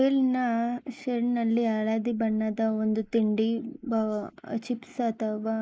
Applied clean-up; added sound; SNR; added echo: neural mask model Resemble Enhance denoiser.